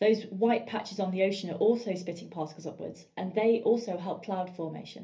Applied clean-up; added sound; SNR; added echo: none; none; none; reverberation time 0.3 s.